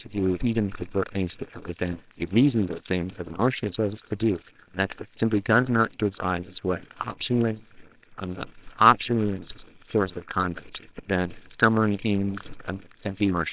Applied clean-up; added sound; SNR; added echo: neural separator model SepFormer WHAMR!.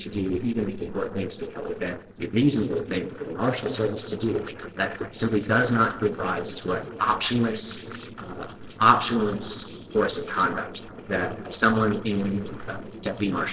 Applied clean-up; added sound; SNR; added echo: neural separator model SepFormer DNS4.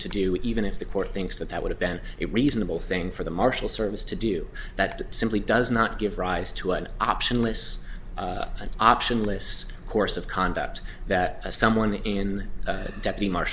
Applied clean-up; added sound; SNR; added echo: none; none; none; none.